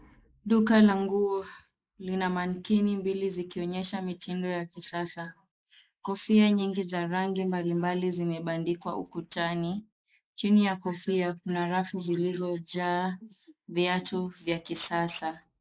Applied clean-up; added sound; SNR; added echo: neural mask model Resemble Enhance denoiser.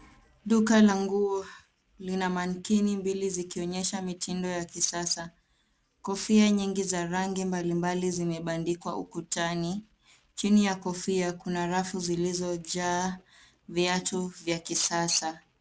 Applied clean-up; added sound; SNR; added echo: none; none; none; none.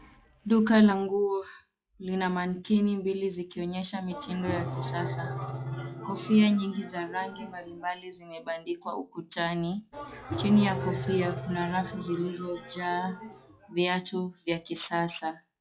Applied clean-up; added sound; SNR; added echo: classical method log-MMSE.